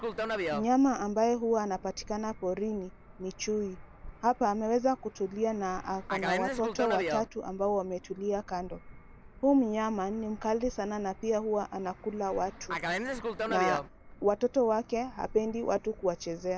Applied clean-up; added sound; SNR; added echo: none; Fixed-wing aircraft, airplane; 9 dB; none.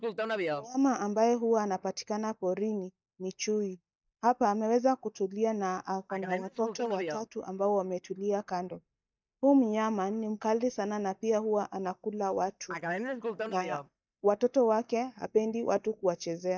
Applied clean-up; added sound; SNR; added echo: neural mask model DeepFilterNet 3.